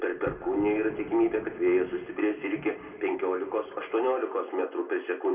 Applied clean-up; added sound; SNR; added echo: none; Thunder; 19 dB; reverberation time 1.7 s.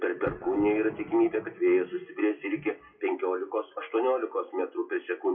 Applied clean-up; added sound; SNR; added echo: classical method WPE with log-MMSE.